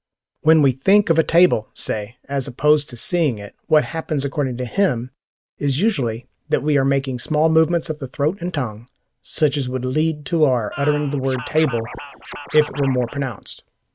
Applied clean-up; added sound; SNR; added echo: neural mask model RNNoise.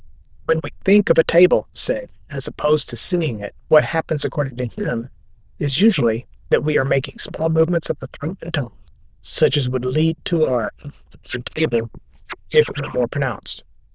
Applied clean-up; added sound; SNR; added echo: neural diffusion model UNIVERSE++.